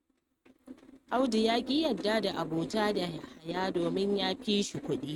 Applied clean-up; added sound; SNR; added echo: neural mask model RNNoise.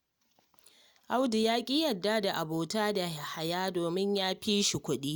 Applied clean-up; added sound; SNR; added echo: none; none; none; none.